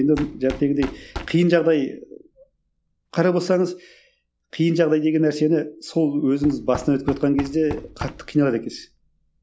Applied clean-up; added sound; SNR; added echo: none; Knock; 17 dB; none.